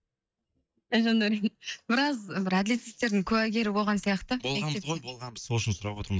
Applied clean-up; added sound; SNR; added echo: neural mask model DeepFilterNet 3.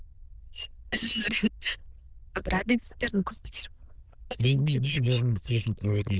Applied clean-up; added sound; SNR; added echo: neural diffusion model UNIVERSE++.